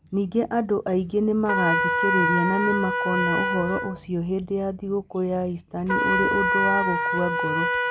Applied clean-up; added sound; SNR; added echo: none; Trumpet; 0 dB; none.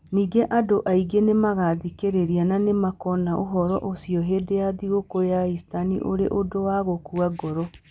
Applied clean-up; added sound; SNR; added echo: none; none; none; none.